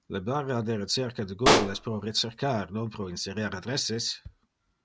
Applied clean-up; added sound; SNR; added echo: none; Explosion; -2 dB; none.